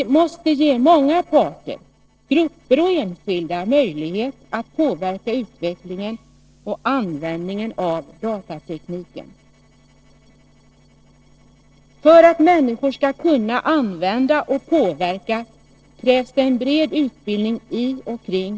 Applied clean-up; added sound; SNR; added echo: neural separator model SepFormer DNS4.